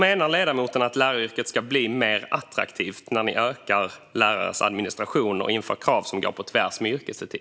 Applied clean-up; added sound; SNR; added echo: none; none; none; none.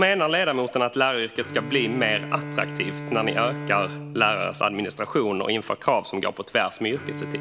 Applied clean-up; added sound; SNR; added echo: none; Bowed string instrument; 12 dB; none.